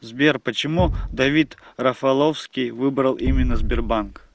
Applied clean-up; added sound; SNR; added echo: none; Thump, thud; 5 dB; none.